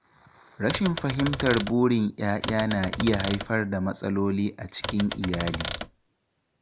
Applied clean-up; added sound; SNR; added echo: none; Typewriter; 6 dB; none.